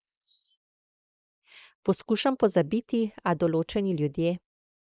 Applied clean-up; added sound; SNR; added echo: neural mask model Resemble Enhance denoiser.